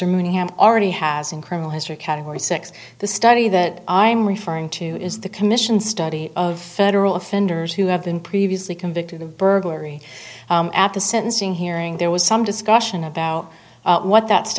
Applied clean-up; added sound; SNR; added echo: none; none; none; none.